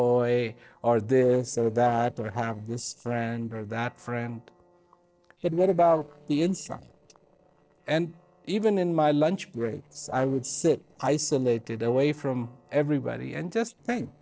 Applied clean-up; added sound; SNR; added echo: neural separator model SepFormer DNS4.